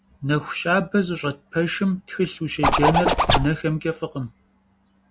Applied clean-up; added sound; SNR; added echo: none; Zipper (clothing); -4 dB; none.